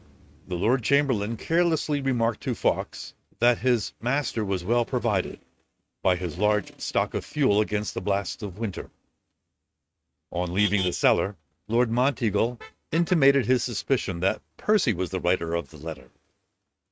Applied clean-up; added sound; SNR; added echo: neural mask model RNNoise.